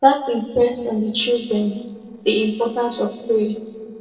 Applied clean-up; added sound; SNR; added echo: neural separator model SepFormer DNS4.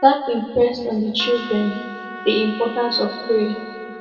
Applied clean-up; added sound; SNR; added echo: none; Trumpet; 15 dB; reverberation time 2.0 s.